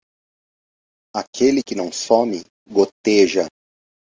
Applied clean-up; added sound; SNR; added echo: none; none; none; none.